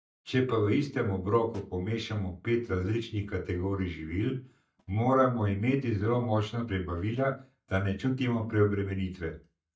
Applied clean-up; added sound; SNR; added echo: neural mask model DeepFilterNet 3.